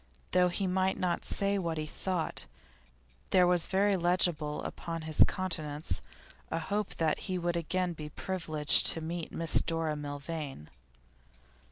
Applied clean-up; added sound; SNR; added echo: none; none; none; none.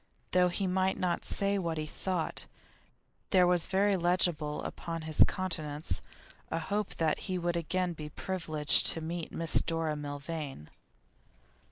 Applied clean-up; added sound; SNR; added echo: neural mask model Resemble Enhance denoiser.